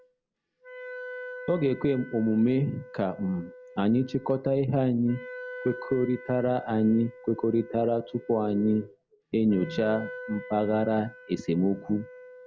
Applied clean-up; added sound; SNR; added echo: none; Wind instrument, woodwind instrument; 16 dB; none.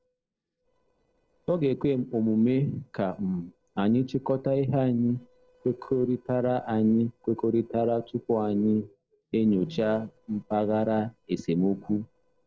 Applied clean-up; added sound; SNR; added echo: neural separator model SepFormer DNS4.